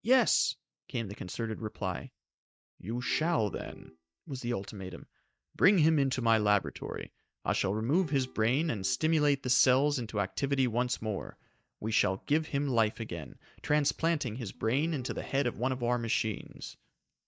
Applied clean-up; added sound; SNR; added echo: neural mask model DeepFilterNet 3.